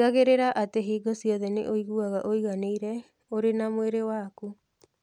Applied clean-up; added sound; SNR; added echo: none; none; none; none.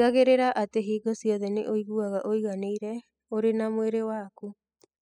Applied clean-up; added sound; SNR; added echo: classical method spectral subtraction.